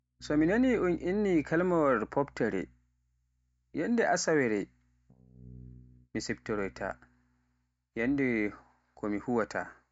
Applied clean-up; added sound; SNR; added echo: neural mask model RNNoise.